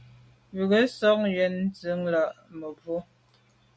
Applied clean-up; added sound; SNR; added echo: none; none; none; none.